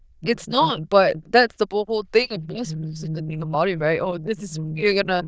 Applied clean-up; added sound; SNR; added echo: neural diffusion model UNIVERSE++.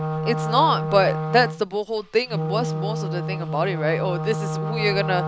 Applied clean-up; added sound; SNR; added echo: none; Wind instrument, woodwind instrument; 3 dB; none.